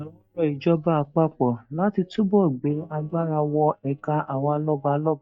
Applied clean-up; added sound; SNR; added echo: neural mask model DeepFilterNet 3.